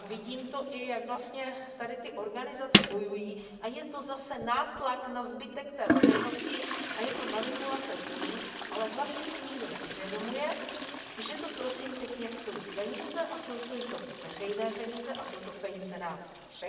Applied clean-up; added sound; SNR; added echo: none; Toilet flush; -1 dB; reverberation time 1.2 s.